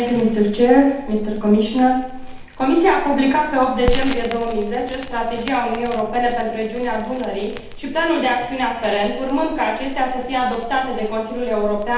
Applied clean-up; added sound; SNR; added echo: none; Crackle; 10 dB; reverberation time 0.8 s.